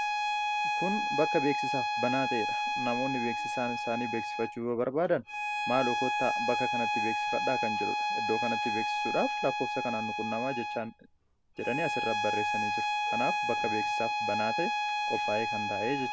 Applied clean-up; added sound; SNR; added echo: none; Bowed string instrument; -2 dB; none.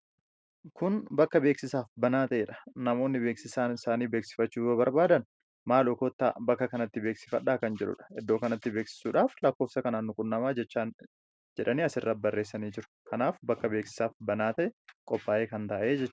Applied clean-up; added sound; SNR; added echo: none; none; none; none.